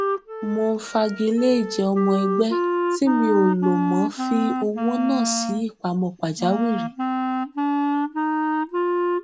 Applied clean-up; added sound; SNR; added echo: none; Wind instrument, woodwind instrument; 1 dB; none.